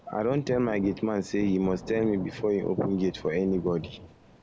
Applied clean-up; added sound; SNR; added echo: none; Thunder / Rain; 14 dB; none.